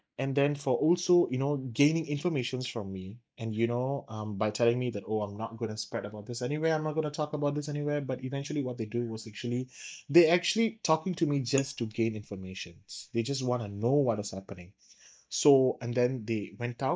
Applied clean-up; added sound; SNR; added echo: neural mask model DeepFilterNet 3.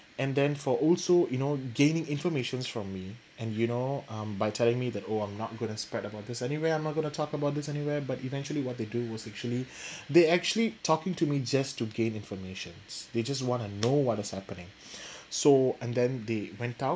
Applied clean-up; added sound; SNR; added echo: none; none; none; none.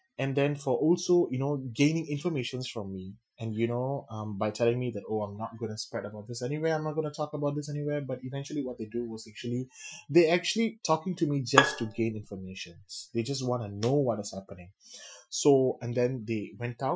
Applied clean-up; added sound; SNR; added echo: classical method Wiener filter.